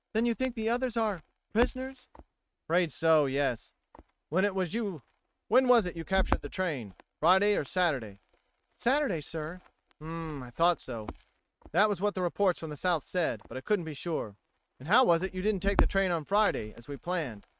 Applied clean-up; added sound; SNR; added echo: neural mask model RNNoise.